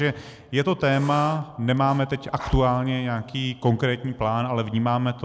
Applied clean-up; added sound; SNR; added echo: none; Writing; 17 dB; none.